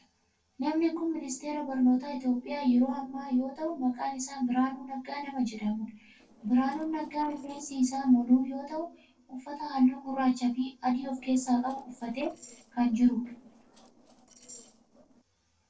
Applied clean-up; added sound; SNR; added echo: neural separator model SepFormer DNS4.